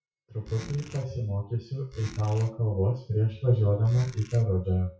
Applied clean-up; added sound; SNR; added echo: classical method WPE with log-MMSE.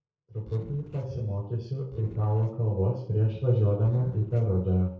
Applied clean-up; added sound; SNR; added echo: neural separator model SepFormer DNS4.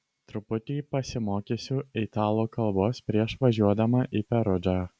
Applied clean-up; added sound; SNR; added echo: none; none; none; none.